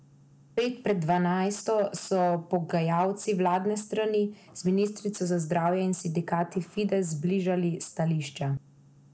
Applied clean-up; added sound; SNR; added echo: none; none; none; none.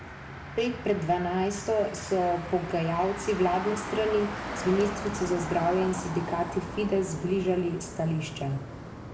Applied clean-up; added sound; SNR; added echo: none; Motor vehicle (road); 9 dB; reverberation time 1.0 s.